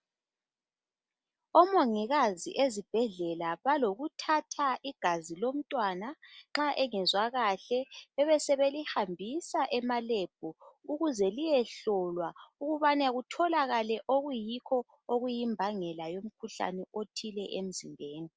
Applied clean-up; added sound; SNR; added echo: none; none; none; none.